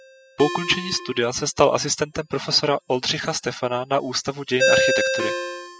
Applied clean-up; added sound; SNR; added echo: classical method spectral subtraction.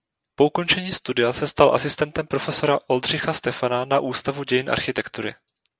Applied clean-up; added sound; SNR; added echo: none; none; none; none.